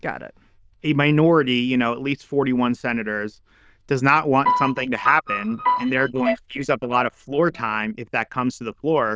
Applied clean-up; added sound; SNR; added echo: neural diffusion model UNIVERSE++.